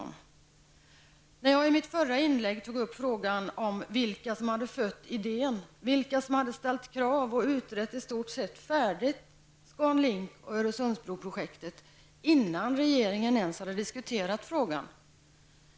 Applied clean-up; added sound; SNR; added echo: none; none; none; none.